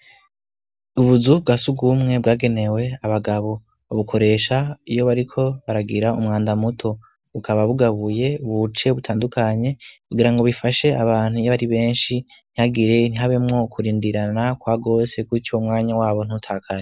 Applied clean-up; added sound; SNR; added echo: none; none; none; none.